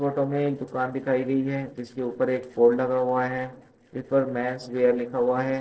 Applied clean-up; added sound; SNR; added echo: neural separator model SepFormer DNS4.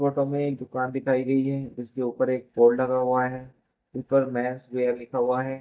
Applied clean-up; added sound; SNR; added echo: neural mask model DeepFilterNet 3.